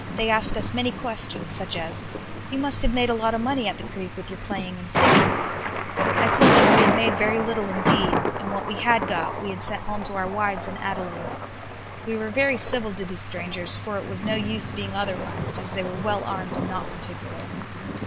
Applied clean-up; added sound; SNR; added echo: none; Thunder; 0 dB; none.